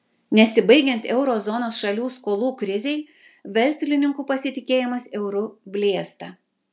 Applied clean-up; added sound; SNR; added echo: none; none; none; none.